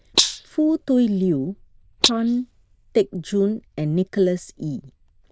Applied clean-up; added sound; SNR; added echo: neural diffusion model UNIVERSE++.